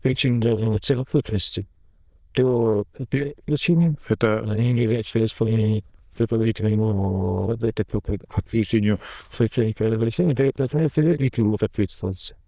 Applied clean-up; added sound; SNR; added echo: neural diffusion model UNIVERSE++.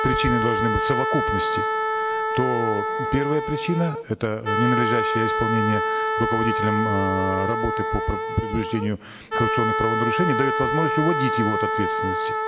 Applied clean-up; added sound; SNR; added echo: none; Wind instrument, woodwind instrument; -1 dB; none.